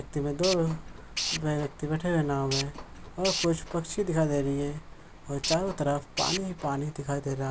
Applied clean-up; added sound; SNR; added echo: none; Tools; 8 dB; none.